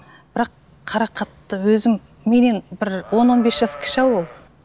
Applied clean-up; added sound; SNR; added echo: none; Livestock, farm animals, working animals; 15 dB; none.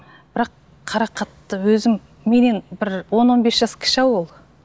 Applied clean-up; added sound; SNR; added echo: none; none; none; none.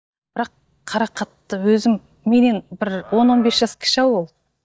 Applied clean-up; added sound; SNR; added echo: neural mask model DeepFilterNet 3.